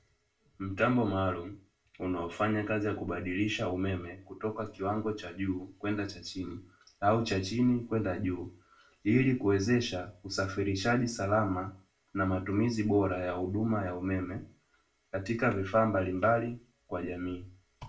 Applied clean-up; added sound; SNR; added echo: none; none; none; reverberation time 0.3 s.